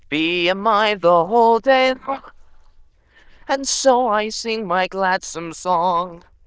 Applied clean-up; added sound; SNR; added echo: neural diffusion model UNIVERSE++.